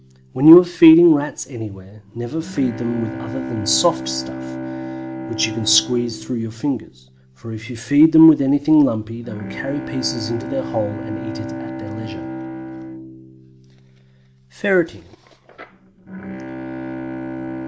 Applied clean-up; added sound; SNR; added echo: none; Bowed string instrument; 11 dB; none.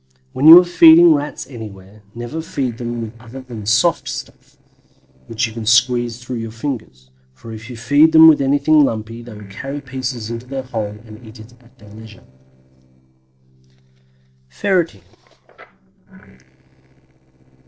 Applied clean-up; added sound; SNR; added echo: neural separator model SepFormer DNS4.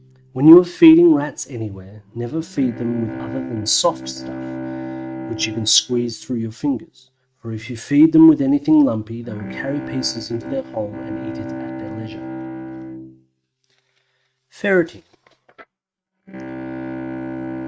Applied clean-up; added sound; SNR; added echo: neural mask model RNNoise.